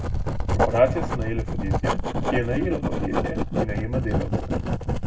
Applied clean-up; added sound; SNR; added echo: none; Writing; -4 dB; reverberation time 0.4 s.